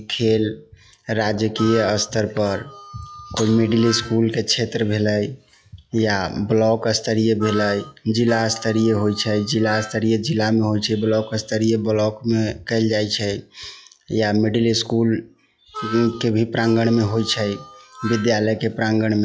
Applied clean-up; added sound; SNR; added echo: classical method log-MMSE.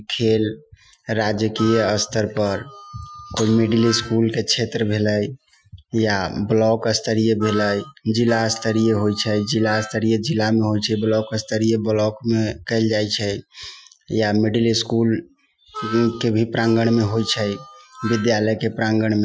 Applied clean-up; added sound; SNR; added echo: classical method Wiener filter.